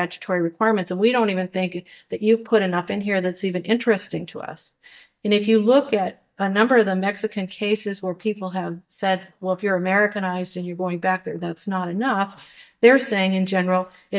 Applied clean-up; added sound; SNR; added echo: neural mask model DeepFilterNet 3.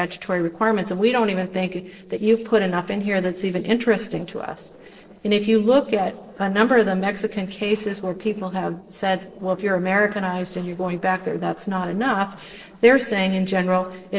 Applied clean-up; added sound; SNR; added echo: neural separator model SepFormer DNS4.